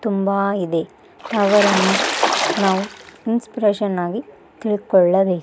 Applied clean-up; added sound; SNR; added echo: none; Water / Splash, splatter; 2 dB; none.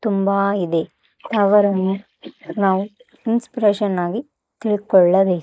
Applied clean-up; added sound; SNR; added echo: neural mask model Resemble Enhance denoiser.